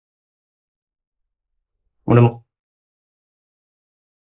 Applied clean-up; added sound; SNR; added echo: neural mask model Resemble Enhance denoiser.